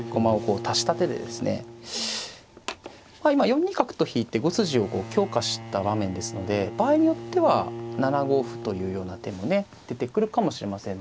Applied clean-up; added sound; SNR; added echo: none; Bowed string instrument; 13 dB; none.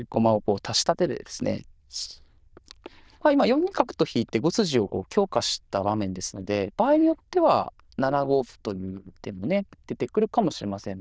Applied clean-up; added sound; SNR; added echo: neural diffusion model UNIVERSE++.